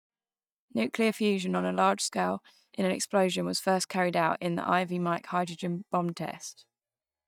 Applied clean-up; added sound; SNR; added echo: neural mask model DeepFilterNet 3.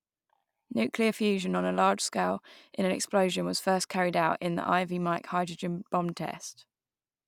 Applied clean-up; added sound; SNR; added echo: none; none; none; none.